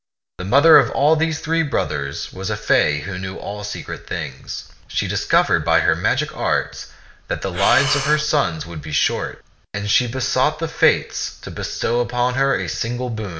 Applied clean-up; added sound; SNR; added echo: neural separator model SepFormer DNS4.